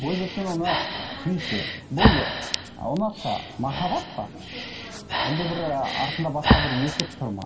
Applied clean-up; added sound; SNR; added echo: none; Breathing; -1 dB; reverberation time 2.0 s.